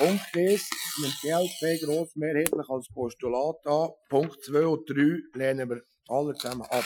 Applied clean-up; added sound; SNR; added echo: classical method Wiener filter.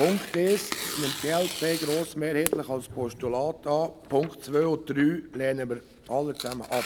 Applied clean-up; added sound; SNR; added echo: none; Tearing; 10 dB; none.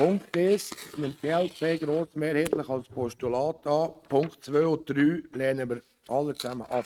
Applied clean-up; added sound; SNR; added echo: neural mask model RNNoise.